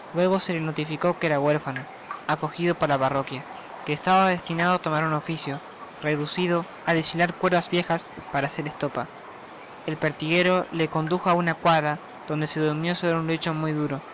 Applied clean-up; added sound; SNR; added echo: none; Raindrop; 15 dB; none.